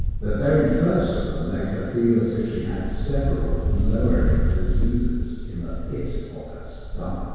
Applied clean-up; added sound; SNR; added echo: none; Wind; 0 dB; reverberation time 2.0 s.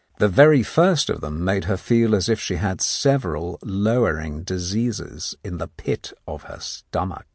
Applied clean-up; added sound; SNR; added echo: none; none; none; none.